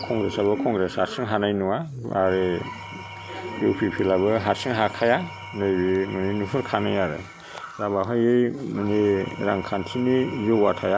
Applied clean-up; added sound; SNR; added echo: none; Engine / Tools; 15 dB; none.